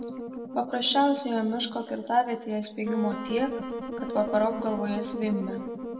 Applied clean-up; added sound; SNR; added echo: none; Wind instrument, woodwind instrument; 7 dB; reverberation time 1.5 s.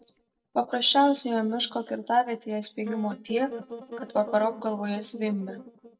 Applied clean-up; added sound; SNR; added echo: neural mask model DeepFilterNet 3.